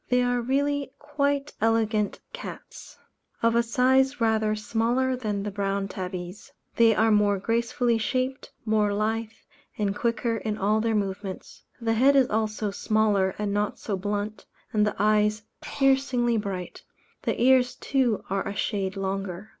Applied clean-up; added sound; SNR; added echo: none; Breathing; 14 dB; none.